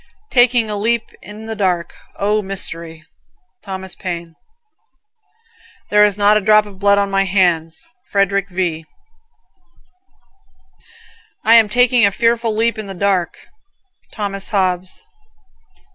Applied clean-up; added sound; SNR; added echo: none; none; none; none.